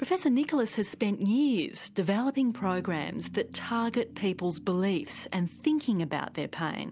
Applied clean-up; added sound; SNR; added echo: none; none; none; none.